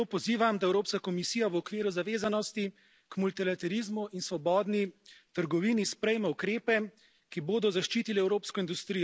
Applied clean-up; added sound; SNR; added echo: none; none; none; none.